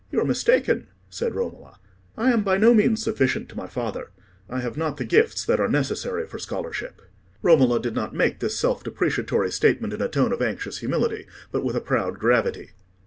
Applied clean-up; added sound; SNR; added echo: none; none; none; none.